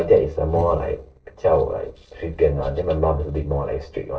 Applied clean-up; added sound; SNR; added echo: neural separator model SepFormer DNS4.